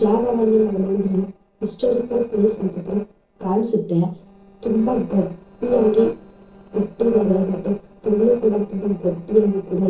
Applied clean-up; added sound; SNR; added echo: neural separator model SepFormer DNS4.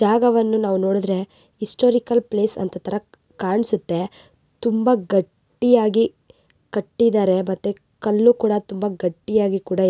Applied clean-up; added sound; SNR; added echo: none; none; none; none.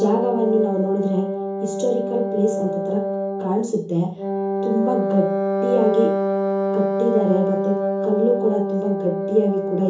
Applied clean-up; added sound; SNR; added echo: none; Wind instrument, woodwind instrument; 1 dB; reverberation time 0.7 s.